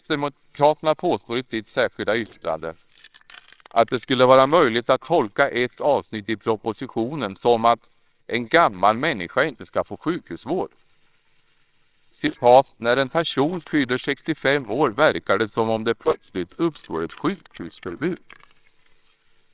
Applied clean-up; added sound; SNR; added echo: neural separator model SepFormer WHAMR!.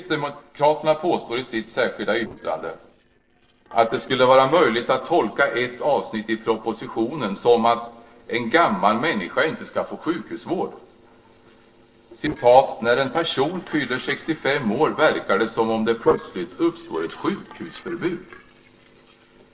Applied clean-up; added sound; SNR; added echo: neural separator model SepFormer DNS4.